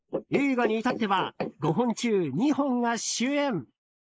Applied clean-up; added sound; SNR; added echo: neural mask model Resemble Enhance denoiser.